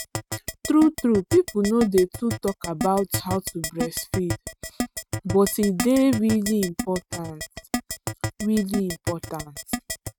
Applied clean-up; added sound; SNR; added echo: neural mask model RNNoise.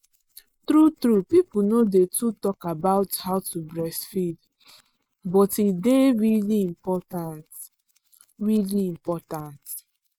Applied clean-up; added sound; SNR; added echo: neural mask model Resemble Enhance denoiser.